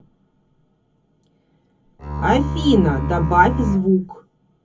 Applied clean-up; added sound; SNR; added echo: none; Bowed string instrument; 3 dB; reverberation time 0.3 s.